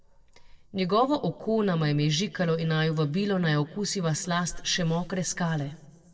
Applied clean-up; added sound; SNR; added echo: neural separator model SepFormer DNS4.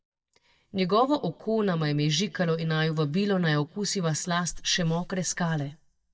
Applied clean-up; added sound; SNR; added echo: neural mask model DeepFilterNet 3.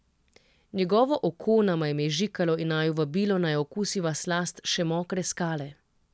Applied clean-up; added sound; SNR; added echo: none; none; none; none.